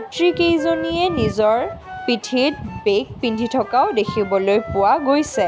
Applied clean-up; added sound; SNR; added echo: none; Wind instrument, woodwind instrument; 14 dB; none.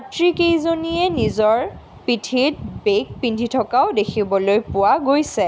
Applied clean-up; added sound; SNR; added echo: none; none; none; none.